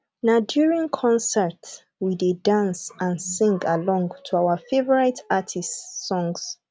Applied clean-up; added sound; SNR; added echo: none; none; none; none.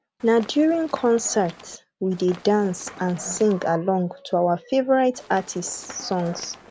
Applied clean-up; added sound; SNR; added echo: none; Run; 19 dB; none.